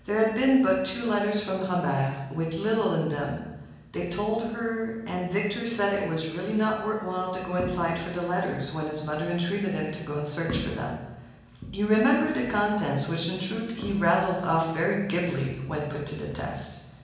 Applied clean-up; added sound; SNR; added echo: none; none; none; reverberation time 1.0 s.